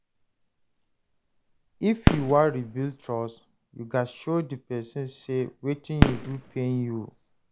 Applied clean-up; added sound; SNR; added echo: none; Fireworks; 2 dB; none.